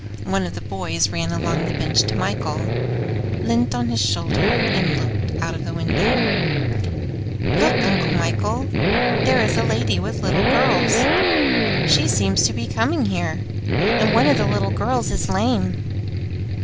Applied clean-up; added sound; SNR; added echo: none; Accelerating, revving, vroom; -4 dB; none.